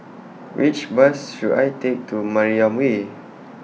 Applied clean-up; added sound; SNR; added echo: none; none; none; none.